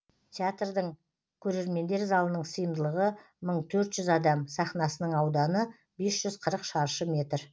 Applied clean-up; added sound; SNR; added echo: none; none; none; none.